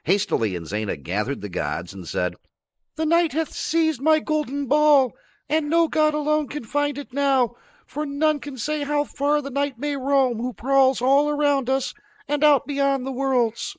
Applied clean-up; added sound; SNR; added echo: neural mask model Resemble Enhance denoiser.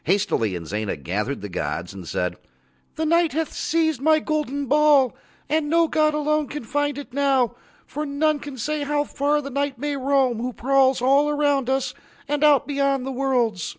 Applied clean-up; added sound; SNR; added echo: none; none; none; none.